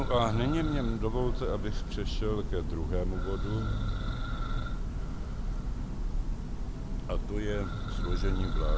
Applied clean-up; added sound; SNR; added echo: none; Church bell; -4 dB; none.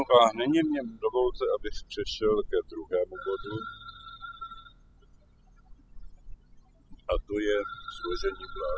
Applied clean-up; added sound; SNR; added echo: classical method spectral subtraction.